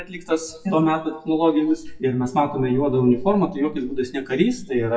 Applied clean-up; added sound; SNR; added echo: classical method WPE with log-MMSE.